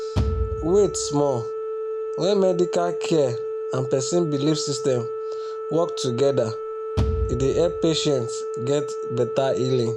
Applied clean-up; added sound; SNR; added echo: none; Bass drum / Thump, thud + Organ; 4 dB; none.